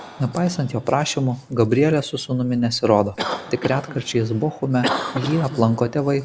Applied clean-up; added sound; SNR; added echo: none; Cough; 11 dB; none.